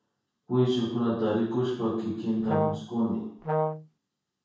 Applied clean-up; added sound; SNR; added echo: none; Brass instrument; 1 dB; reverberation time 0.6 s.